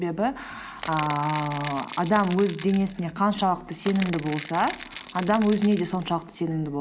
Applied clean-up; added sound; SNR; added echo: none; Crackle / Crushing; 13 dB; none.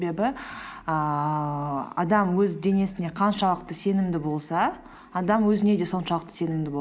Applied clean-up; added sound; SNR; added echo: none; none; none; none.